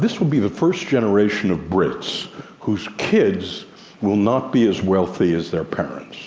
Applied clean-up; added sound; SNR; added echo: none; none; none; none.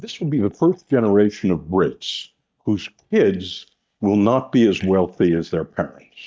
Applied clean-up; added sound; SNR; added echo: neural mask model DeepFilterNet 3.